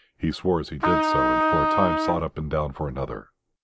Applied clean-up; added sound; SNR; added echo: none; Trumpet; -4 dB; none.